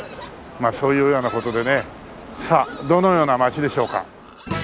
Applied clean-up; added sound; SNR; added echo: none; Livestock, farm animals, working animals; 19 dB; none.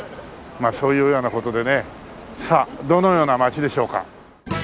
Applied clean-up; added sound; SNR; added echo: none; none; none; none.